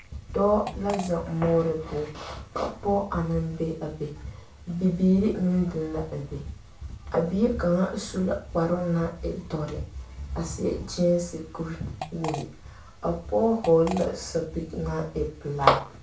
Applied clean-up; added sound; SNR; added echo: none; Fart; 12 dB; reverberation time 0.3 s.